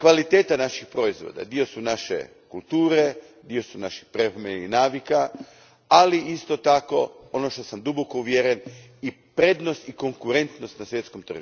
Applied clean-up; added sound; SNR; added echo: none; none; none; none.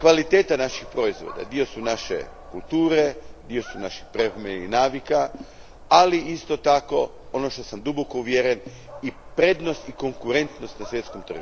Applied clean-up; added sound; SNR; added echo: none; Dog; 17 dB; none.